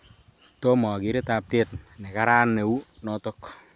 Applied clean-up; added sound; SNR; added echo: none; none; none; none.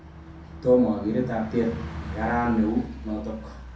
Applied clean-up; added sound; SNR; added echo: none; Bus; 12 dB; reverberation time 0.5 s.